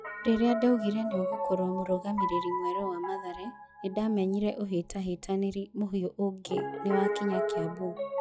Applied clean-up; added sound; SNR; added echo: classical method log-MMSE.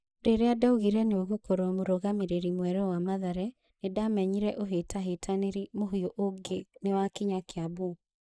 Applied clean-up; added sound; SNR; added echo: neural mask model Resemble Enhance denoiser.